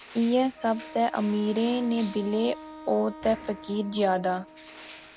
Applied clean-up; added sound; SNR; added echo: none; Crushing + Wind instrument, woodwind instrument; 16 dB; none.